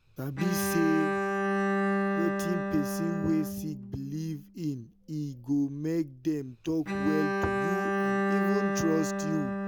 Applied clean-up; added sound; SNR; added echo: none; Bowed string instrument; -1 dB; none.